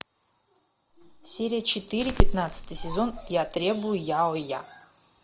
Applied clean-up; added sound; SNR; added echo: none; Crackle; -3 dB; none.